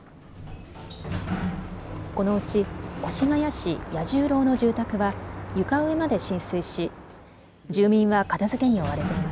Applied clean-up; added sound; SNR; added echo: none; Sliding door; 9 dB; none.